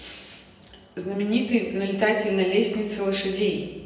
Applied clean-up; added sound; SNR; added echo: none; none; none; reverberation time 1.0 s.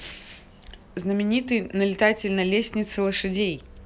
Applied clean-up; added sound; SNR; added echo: none; none; none; none.